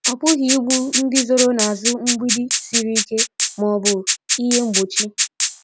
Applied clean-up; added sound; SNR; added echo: none; Rattle (instrument); 0 dB; none.